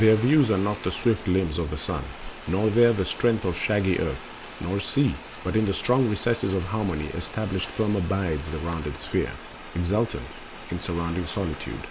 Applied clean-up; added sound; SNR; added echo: none; Fire; 14 dB; none.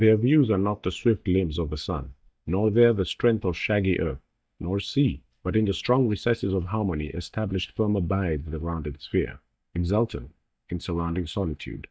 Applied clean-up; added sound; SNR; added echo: neural mask model DeepFilterNet 3.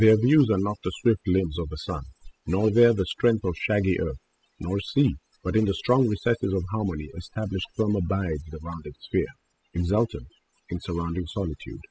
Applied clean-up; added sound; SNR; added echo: classical method spectral subtraction.